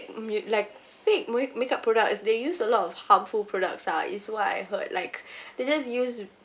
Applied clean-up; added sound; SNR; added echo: none; none; none; none.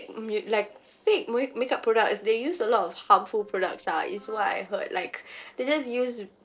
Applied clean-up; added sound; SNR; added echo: neural separator model SepFormer DNS4.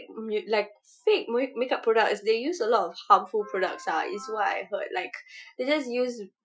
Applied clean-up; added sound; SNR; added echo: classical method Wiener filter.